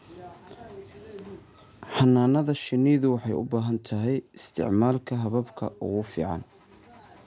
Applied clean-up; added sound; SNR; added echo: none; none; none; none.